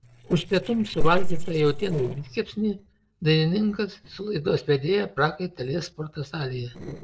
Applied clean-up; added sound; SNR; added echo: neural separator model SepFormer DNS4.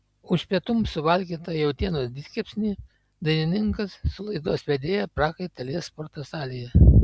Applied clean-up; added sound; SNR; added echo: none; none; none; none.